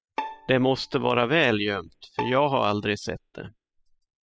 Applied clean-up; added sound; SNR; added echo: classical method spectral subtraction.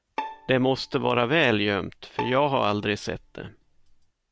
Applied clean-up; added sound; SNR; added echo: none; Bowed string instrument; 15 dB; none.